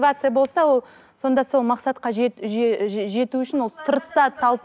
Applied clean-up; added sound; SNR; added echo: none; none; none; none.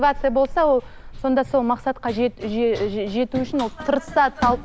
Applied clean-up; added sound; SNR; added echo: none; Run; 13 dB; none.